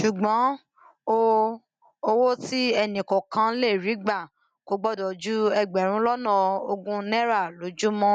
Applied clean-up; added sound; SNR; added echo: none; none; none; none.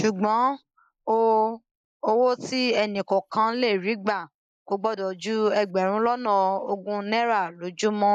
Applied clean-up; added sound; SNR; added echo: neural mask model Resemble Enhance denoiser.